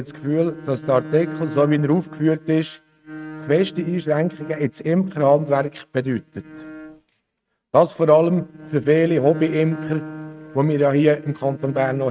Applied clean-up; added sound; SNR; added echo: neural mask model RNNoise.